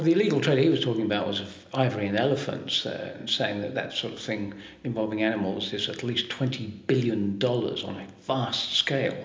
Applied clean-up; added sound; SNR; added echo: none; none; none; reverberation time 0.8 s.